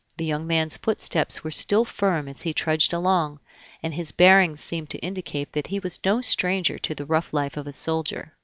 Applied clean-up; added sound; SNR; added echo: none; none; none; none.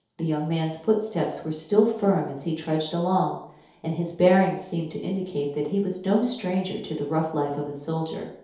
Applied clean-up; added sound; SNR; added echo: none; none; none; reverberation time 0.8 s.